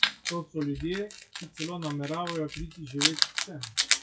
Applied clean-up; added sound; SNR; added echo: classical method WPE with log-MMSE.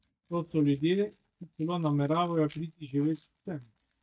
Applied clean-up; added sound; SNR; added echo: neural mask model DeepFilterNet 3.